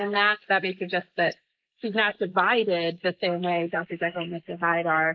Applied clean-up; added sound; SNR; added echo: neural mask model Resemble Enhance denoiser.